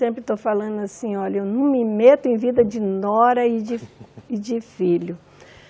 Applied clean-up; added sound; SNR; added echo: none; none; none; none.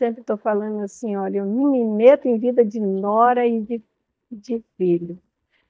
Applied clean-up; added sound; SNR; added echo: neural mask model DeepFilterNet 3.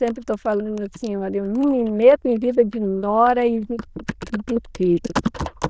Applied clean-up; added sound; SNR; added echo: neural diffusion model UNIVERSE++.